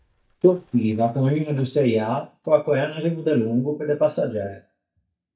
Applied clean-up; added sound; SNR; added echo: neural mask model DeepFilterNet 3.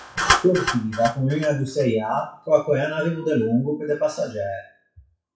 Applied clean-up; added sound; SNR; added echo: classical method WPE with log-MMSE.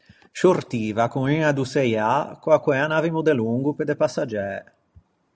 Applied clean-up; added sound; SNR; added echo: none; none; none; none.